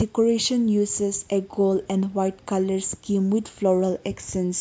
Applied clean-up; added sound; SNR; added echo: none; none; none; none.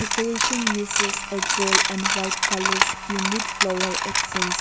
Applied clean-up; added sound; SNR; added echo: none; Coin (dropping); -5 dB; none.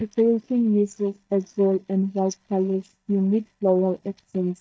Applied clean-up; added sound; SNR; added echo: neural mask model DeepFilterNet 3.